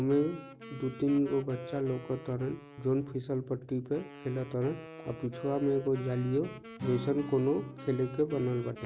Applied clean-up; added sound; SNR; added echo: none; Acoustic guitar + Wind instrument, woodwind instrument; 14 dB; none.